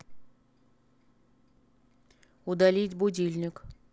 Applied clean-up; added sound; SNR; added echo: none; none; none; none.